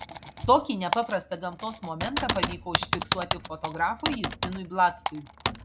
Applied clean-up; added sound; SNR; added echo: none; Typing; 0 dB; none.